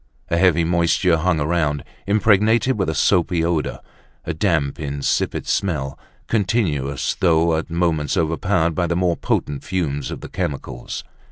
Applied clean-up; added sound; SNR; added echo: none; none; none; none.